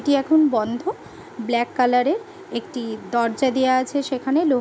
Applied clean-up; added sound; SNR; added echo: none; none; none; none.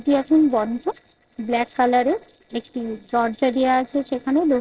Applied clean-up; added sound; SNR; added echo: neural separator model SepFormer DNS4.